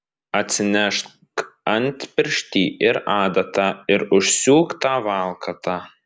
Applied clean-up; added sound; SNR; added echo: none; none; none; none.